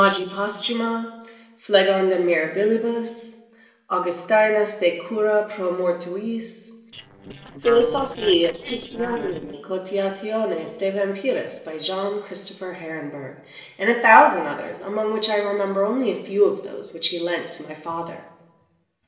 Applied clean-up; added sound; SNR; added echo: neural separator model SepFormer DNS4.